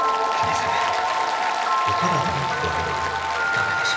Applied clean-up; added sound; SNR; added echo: none; Applause; 2 dB; reverberation time 0.1 s.